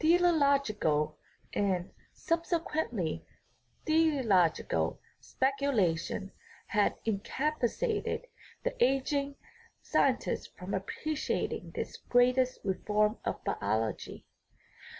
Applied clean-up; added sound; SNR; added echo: none; none; none; none.